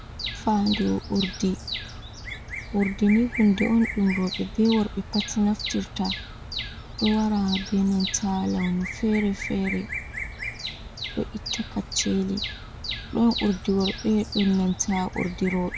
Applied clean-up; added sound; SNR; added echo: none; Bird vocalization, bird call, bird song; 9 dB; none.